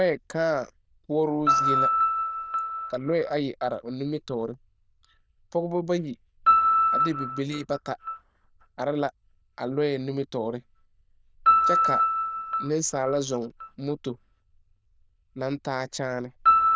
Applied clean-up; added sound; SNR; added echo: neural diffusion model UNIVERSE++.